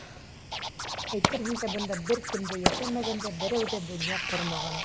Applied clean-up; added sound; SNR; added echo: none; Scratching (performance technique) + Fire; 0 dB; none.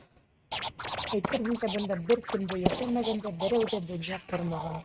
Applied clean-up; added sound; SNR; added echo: neural mask model RNNoise.